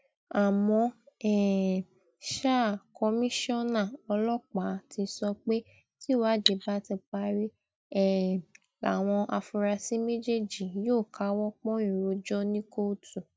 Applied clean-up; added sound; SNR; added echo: none; Cutlery, silverware; 3 dB; none.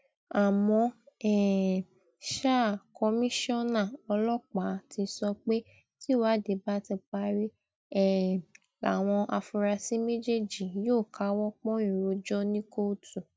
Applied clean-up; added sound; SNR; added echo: none; none; none; none.